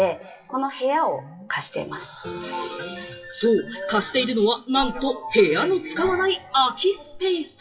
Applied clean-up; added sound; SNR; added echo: classical method WPE with log-MMSE.